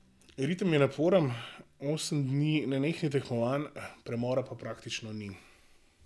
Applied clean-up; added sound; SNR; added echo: none; none; none; none.